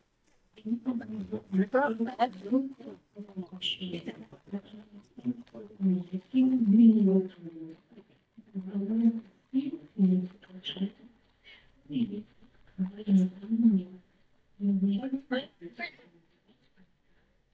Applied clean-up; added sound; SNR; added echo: neural mask model DeepFilterNet 3.